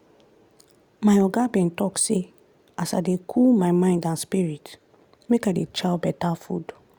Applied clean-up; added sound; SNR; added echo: none; none; none; none.